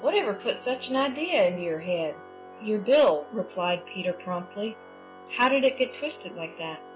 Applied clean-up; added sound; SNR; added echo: none; Organ; 18 dB; none.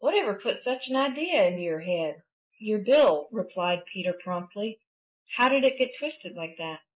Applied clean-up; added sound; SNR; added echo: neural mask model Resemble Enhance denoiser.